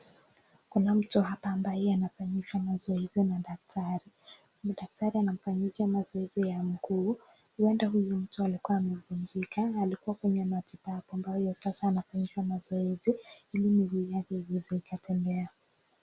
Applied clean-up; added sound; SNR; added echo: none; none; none; none.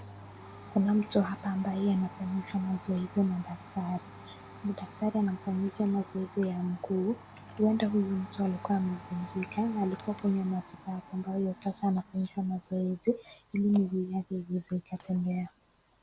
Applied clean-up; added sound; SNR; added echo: none; Domestic sounds, home sounds; 18 dB; none.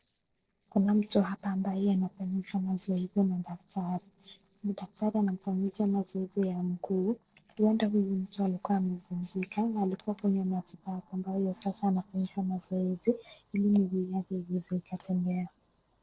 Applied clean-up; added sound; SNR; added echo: neural separator model SepFormer DNS4.